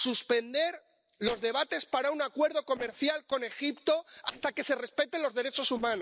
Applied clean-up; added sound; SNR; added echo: neural separator model SepFormer DNS4.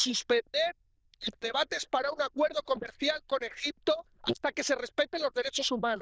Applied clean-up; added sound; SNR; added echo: neural diffusion model UNIVERSE++.